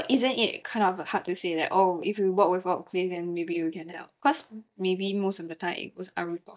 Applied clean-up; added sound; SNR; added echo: neural mask model DeepFilterNet 3.